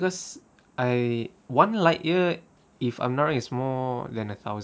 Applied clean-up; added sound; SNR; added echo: none; none; none; none.